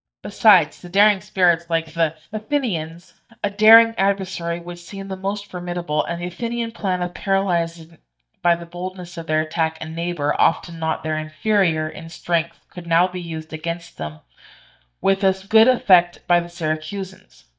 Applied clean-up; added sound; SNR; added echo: neural mask model DeepFilterNet 3.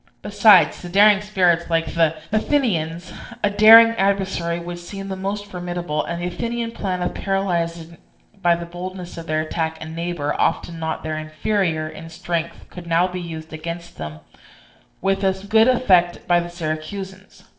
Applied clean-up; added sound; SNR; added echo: neural separator model SepFormer DNS4.